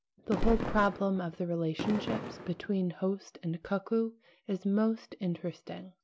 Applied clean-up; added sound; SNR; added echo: none; Fireworks; 8 dB; none.